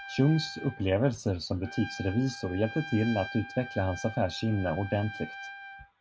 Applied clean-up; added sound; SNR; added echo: none; Trumpet; 14 dB; none.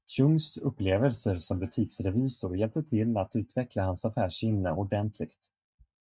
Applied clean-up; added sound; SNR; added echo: neural mask model DeepFilterNet 3.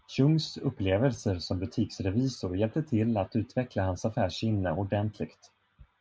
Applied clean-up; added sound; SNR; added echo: none; none; none; none.